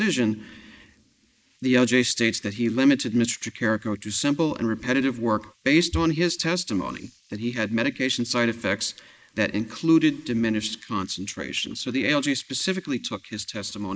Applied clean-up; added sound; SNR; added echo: neural mask model Resemble Enhance denoiser.